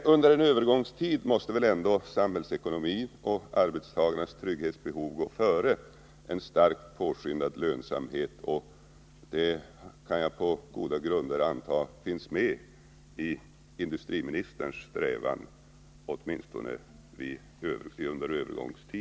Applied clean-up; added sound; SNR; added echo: none; none; none; none.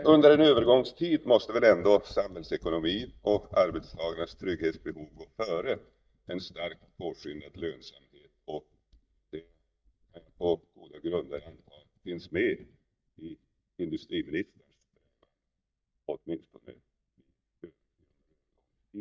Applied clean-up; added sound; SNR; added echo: neural mask model DeepFilterNet 3.